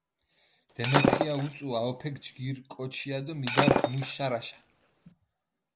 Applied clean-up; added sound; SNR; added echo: none; Shatter; -5 dB; none.